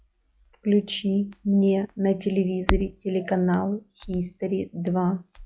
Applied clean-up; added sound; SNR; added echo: classical method log-MMSE.